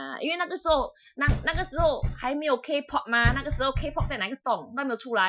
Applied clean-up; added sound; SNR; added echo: classical method Wiener filter.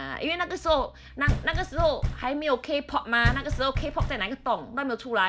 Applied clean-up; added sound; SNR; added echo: none; Knock; 3 dB; none.